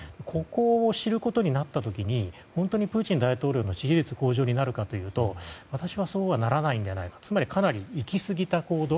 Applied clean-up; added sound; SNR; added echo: none; none; none; none.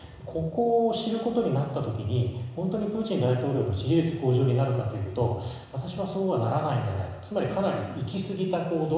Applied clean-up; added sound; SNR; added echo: none; none; none; reverberation time 1.0 s.